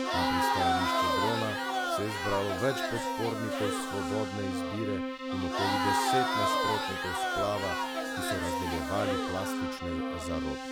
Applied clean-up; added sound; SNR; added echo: none; Keyboard (musical) + Crowd; -5 dB; none.